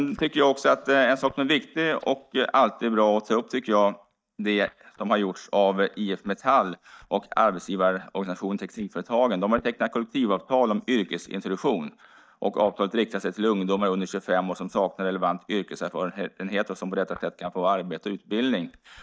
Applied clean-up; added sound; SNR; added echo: neural mask model DeepFilterNet 3.